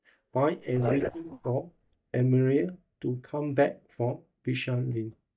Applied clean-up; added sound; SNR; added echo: neural mask model DeepFilterNet 3.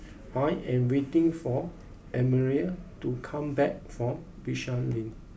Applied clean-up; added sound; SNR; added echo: none; none; none; none.